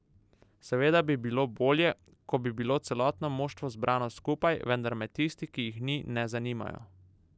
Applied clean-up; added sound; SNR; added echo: none; none; none; none.